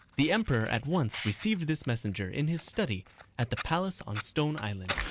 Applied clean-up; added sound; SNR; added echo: none; Fire; 12 dB; none.